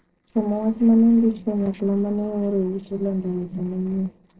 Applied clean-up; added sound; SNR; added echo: neural separator model SepFormer DNS4.